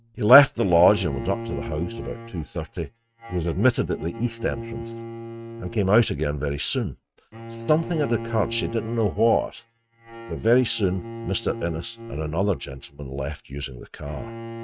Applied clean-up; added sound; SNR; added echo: neural mask model RNNoise.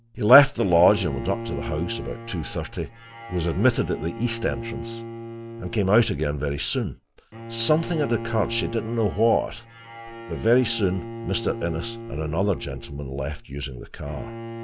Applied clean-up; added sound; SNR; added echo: none; Bowed string instrument; 11 dB; none.